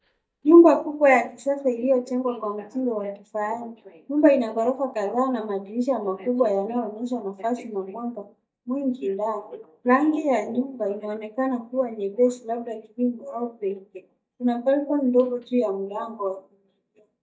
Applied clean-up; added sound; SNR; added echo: neural mask model DeepFilterNet 3.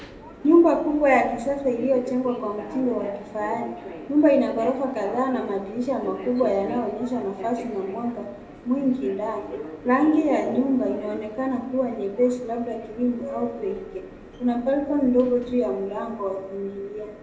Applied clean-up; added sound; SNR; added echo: none; Subway, metro, underground; 14 dB; reverberation time 0.8 s.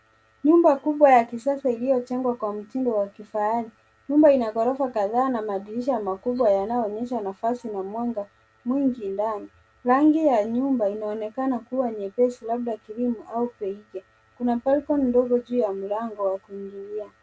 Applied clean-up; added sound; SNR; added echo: none; none; none; none.